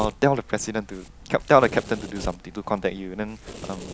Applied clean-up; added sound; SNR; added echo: none; Domestic sounds, home sounds; 14 dB; none.